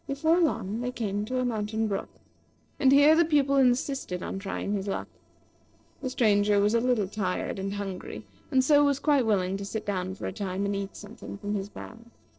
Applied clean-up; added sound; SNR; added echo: neural separator model SepFormer DNS4.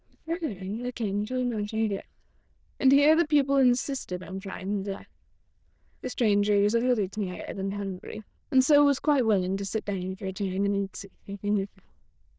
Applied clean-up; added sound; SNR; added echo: neural diffusion model UNIVERSE++.